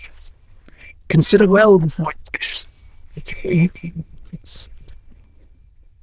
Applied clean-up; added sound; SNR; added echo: neural diffusion model UNIVERSE++.